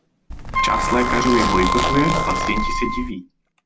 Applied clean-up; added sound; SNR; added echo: none; Wind instrument, woodwind instrument + Zipper (clothing); -1 dB; none.